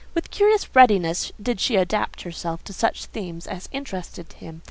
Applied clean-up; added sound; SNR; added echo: none; none; none; none.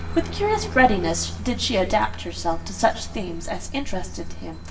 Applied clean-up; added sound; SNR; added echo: none; Aircraft; 11 dB; reverberation time 0.6 s.